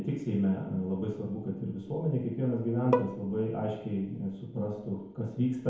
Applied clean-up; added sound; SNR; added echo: none; Bowed string instrument; 4 dB; reverberation time 0.9 s.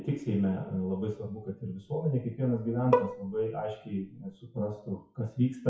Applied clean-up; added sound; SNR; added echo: classical method WPE with log-MMSE.